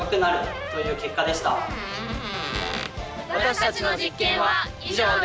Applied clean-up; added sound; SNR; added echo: none; Door; 11 dB; none.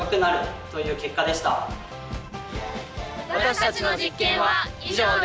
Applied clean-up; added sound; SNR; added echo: none; none; none; none.